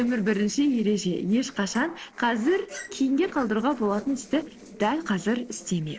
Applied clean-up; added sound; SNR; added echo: neural separator model SepFormer DNS4.